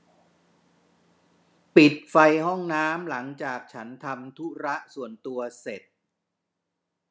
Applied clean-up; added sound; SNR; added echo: none; none; none; none.